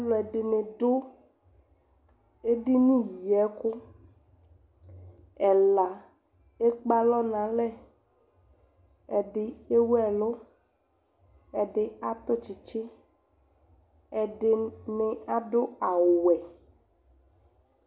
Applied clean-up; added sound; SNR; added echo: none; none; none; none.